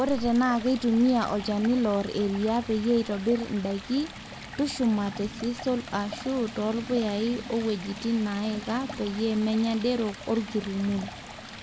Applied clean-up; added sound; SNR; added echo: none; Stream; 13 dB; none.